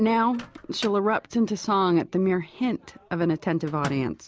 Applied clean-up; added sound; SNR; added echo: none; Microwave oven; 20 dB; none.